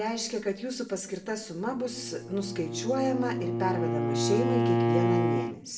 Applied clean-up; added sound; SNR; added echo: none; Bowed string instrument; -1 dB; reverberation time 0.5 s.